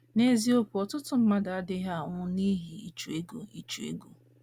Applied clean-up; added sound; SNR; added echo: none; none; none; none.